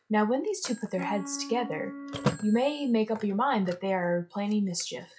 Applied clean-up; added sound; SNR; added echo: classical method log-MMSE.